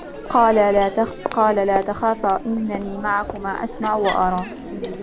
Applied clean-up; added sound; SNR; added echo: none; Crowd; 10 dB; none.